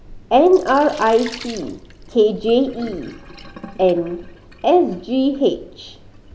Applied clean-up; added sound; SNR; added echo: none; Sink (filling or washing); 19 dB; none.